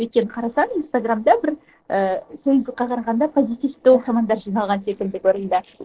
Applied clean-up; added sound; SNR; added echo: neural separator model SepFormer DNS4.